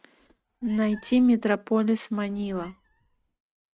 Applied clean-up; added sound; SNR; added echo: neural mask model RNNoise.